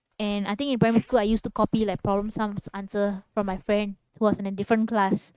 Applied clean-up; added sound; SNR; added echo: neural mask model RNNoise.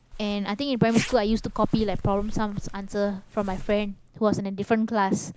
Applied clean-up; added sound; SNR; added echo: none; Zipper (clothing); 11 dB; none.